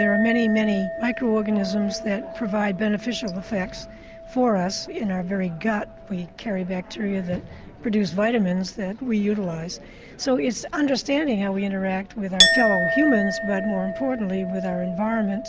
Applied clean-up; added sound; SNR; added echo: none; Chink, clink; 6 dB; none.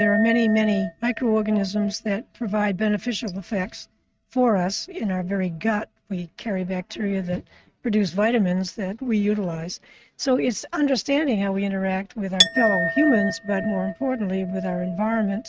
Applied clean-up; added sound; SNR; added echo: neural mask model RNNoise.